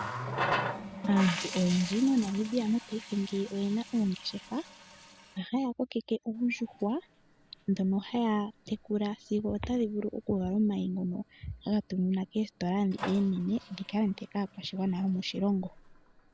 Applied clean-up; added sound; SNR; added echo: none; Water tap, faucet; 11 dB; none.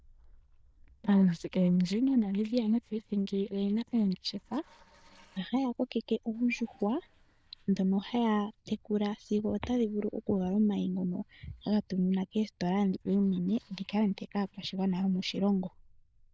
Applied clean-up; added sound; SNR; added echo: neural diffusion model UNIVERSE++.